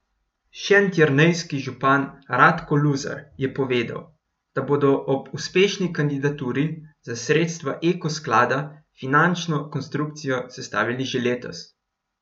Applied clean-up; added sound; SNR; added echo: none; none; none; none.